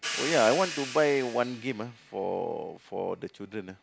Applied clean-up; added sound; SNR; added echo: none; Hi-hat; 10 dB; none.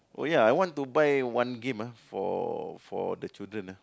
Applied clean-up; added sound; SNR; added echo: none; none; none; none.